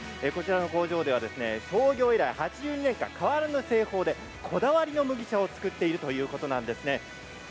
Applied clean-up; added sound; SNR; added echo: none; none; none; none.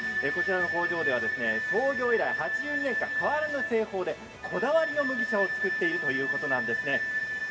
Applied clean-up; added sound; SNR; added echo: none; Wind instrument, woodwind instrument; 0 dB; reverberation time 1.5 s.